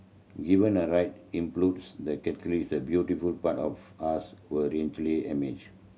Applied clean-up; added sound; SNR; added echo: none; none; none; none.